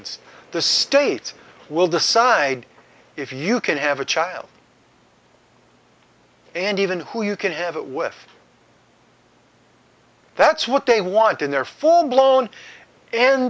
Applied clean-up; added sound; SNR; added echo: none; none; none; none.